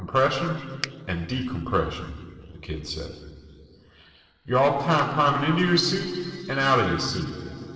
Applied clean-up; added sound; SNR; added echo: neural separator model SepFormer DNS4.